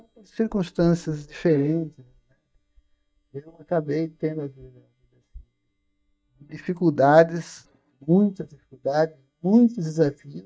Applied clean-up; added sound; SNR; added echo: neural mask model DeepFilterNet 3.